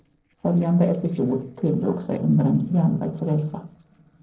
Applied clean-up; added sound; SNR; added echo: neural separator model SepFormer DNS4.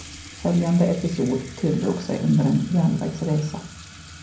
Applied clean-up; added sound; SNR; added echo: none; Sink (filling or washing) / Water tap, faucet; 18 dB; reverberation time 0.6 s.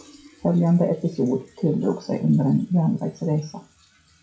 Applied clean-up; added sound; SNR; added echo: classical method WPE with log-MMSE.